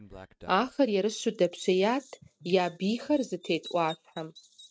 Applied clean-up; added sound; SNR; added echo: neural mask model RNNoise.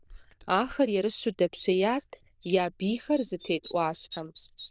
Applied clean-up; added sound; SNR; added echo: neural diffusion model UNIVERSE++.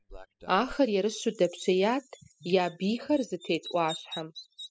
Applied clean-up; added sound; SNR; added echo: classical method spectral subtraction.